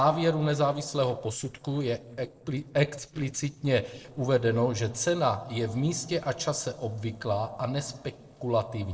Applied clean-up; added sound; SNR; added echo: neural separator model SepFormer DNS4.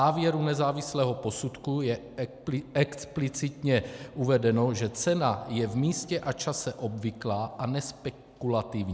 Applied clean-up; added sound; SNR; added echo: none; none; none; none.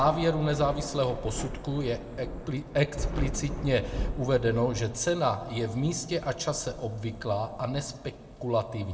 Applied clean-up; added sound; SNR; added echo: none; Thunder / Rain; 8 dB; reverberation time 0.6 s.